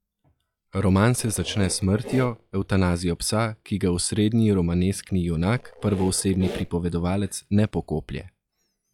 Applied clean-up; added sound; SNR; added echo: classical method log-MMSE.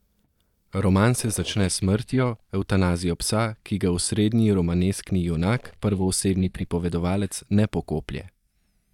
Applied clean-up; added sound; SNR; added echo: neural mask model DeepFilterNet 3.